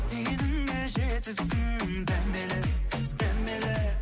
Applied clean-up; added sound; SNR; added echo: none; none; none; none.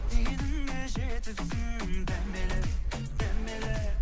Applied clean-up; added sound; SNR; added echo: none; Wind; -4 dB; none.